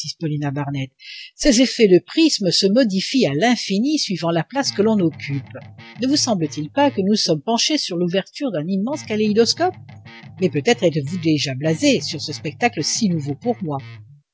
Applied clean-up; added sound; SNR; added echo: none; Guitar; 19 dB; none.